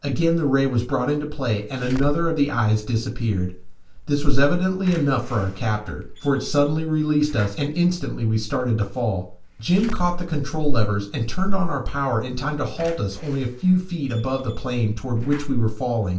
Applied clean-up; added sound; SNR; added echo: none; Slam / Alarm; 15 dB; reverberation time 0.3 s.